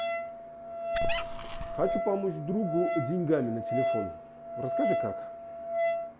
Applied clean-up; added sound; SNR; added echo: none; Squeak + Wind instrument, woodwind instrument; -1 dB; none.